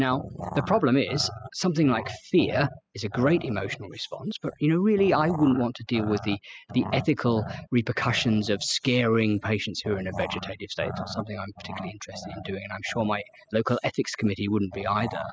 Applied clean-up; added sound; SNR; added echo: classical method spectral subtraction.